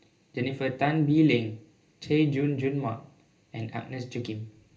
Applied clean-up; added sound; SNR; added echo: none; none; none; reverberation time 0.3 s.